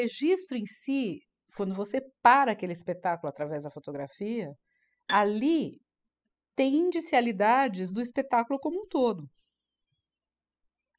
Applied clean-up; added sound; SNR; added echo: classical method spectral subtraction.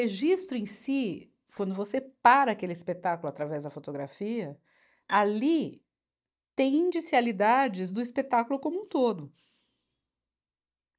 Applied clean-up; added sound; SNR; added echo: neural mask model DeepFilterNet 3.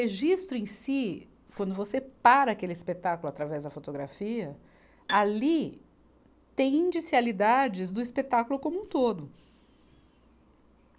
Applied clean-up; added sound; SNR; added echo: none; Bowed string instrument; 13 dB; none.